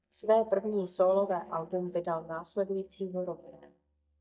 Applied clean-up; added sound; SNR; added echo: neural mask model DeepFilterNet 3.